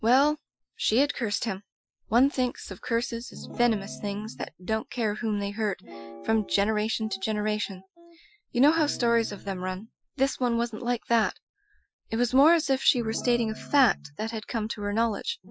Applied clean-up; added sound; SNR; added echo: classical method Wiener filter.